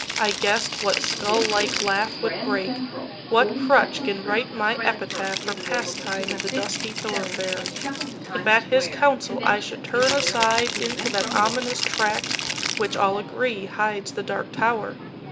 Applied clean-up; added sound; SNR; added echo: none; Subway, metro, underground + Rattle (instrument); 4 dB; none.